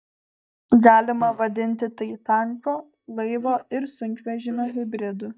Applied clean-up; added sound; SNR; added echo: neural mask model DeepFilterNet 3.